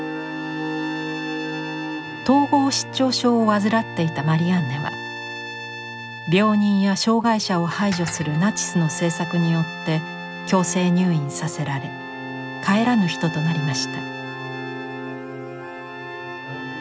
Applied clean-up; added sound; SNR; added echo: none; Trumpet + Dishes, pots, and pans; 13 dB; none.